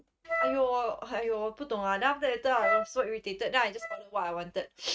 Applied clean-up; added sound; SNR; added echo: neural mask model RNNoise.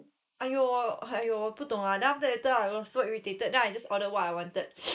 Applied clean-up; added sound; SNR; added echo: neural mask model Resemble Enhance denoiser.